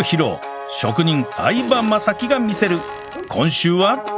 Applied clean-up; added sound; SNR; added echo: none; Fart; 17 dB; none.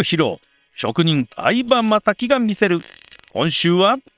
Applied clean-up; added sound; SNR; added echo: neural separator model SepFormer WHAM!.